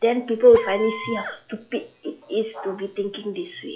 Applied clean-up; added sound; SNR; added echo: classical method log-MMSE.